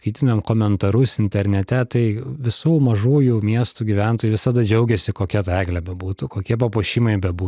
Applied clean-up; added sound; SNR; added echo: none; none; none; none.